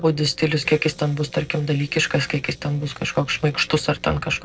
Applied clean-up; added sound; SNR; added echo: neural separator model SepFormer DNS4.